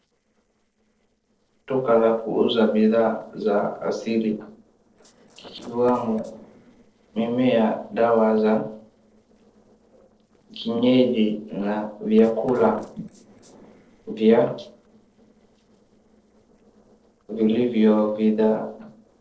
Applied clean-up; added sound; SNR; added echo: neural separator model SepFormer DNS4.